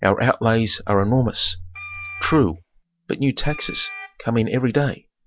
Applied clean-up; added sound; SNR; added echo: none; Wind instrument, woodwind instrument; 15 dB; none.